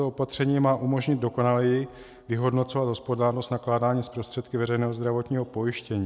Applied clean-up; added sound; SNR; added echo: none; none; none; none.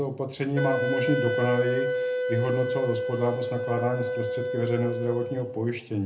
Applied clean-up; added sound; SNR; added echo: none; Wind instrument, woodwind instrument; 1 dB; reverberation time 0.3 s.